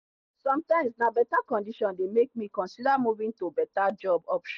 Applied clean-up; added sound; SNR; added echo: none; none; none; none.